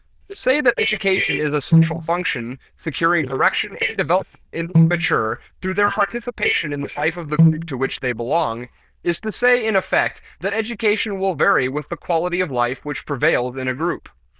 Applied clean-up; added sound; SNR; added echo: neural diffusion model UNIVERSE++.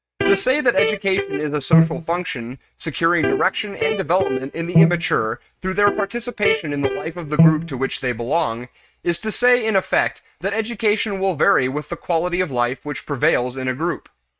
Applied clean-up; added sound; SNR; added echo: neural mask model RNNoise.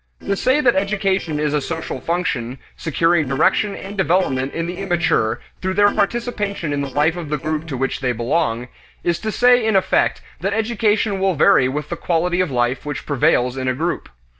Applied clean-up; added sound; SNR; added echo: neural separator model SepFormer DNS4.